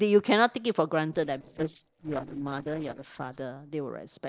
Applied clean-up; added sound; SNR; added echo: neural separator model SepFormer DNS4.